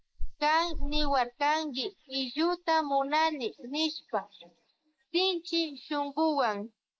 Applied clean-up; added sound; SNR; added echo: neural mask model Resemble Enhance denoiser.